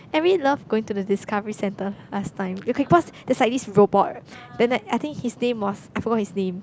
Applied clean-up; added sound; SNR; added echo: none; none; none; none.